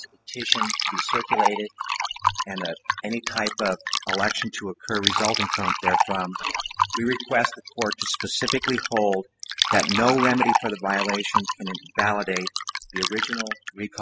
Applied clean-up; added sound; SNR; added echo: classical method spectral subtraction.